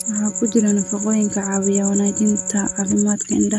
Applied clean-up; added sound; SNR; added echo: none; Bowed string instrument; 19 dB; none.